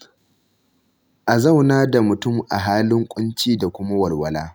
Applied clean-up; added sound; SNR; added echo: none; none; none; none.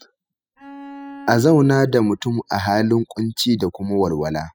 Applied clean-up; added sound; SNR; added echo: classical method spectral subtraction.